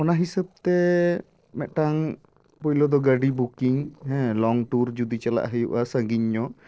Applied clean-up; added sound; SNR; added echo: neural separator model SepFormer DNS4.